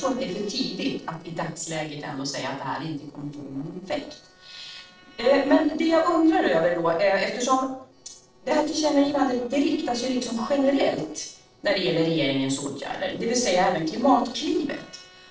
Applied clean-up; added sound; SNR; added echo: neural separator model SepFormer DNS4.